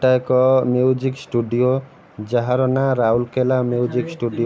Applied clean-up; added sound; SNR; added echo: none; none; none; none.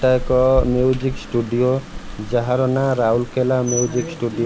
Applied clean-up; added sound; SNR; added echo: none; Rain; 10 dB; none.